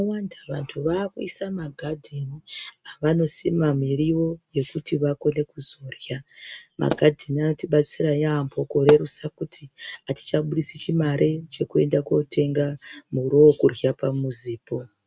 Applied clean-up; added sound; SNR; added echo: neural mask model RNNoise.